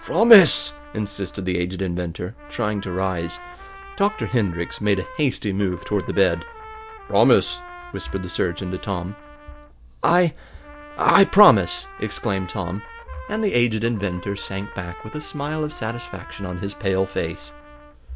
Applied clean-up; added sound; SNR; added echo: none; Trumpet; 18 dB; none.